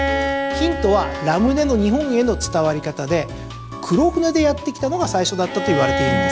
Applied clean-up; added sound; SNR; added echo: none; Bowed string instrument; 7 dB; none.